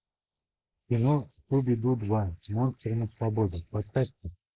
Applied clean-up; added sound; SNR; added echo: neural mask model Resemble Enhance denoiser.